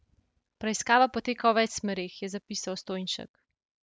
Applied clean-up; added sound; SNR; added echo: none; none; none; none.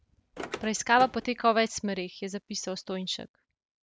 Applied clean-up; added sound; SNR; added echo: none; Car; 12 dB; none.